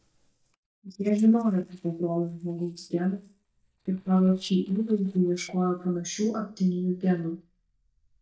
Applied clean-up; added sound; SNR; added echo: neural mask model DeepFilterNet 3.